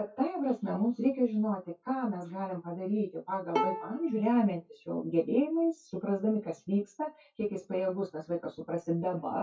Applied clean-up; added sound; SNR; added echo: classical method WPE with log-MMSE.